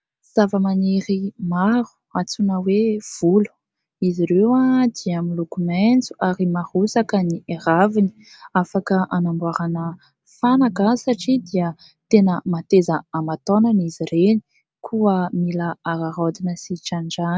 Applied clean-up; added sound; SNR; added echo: none; none; none; none.